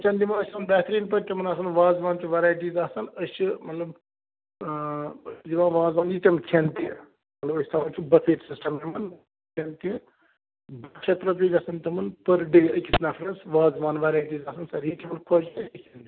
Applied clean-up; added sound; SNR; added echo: none; none; none; none.